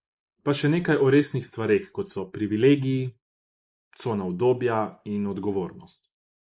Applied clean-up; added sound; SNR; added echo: neural mask model Resemble Enhance denoiser.